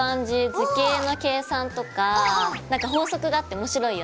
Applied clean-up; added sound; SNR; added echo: none; none; none; none.